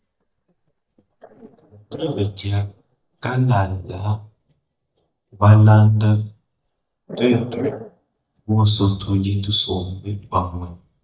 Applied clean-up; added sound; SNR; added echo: neural mask model DeepFilterNet 3.